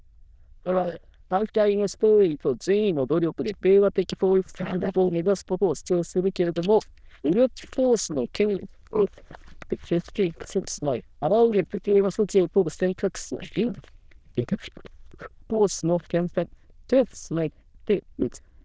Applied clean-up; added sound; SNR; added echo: neural diffusion model UNIVERSE++.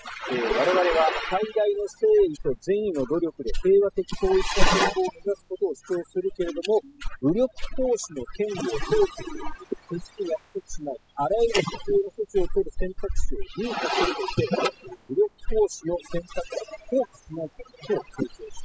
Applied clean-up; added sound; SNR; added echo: classical method spectral subtraction.